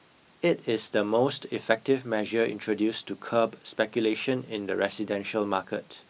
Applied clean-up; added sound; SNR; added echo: none; none; none; none.